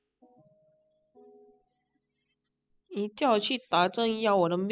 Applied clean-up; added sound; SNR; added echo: classical method spectral subtraction.